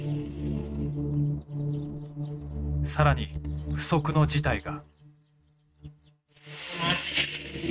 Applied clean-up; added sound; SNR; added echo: neural mask model RNNoise.